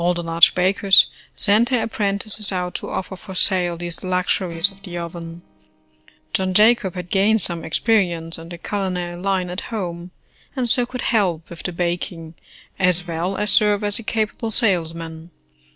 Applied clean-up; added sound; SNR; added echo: neural separator model SepFormer DNS4.